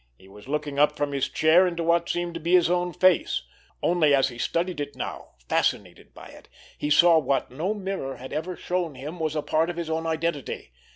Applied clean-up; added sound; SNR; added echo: none; none; none; none.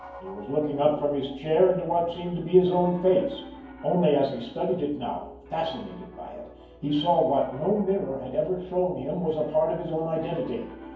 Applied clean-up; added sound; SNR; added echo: none; Piano; 19 dB; reverberation time 0.9 s.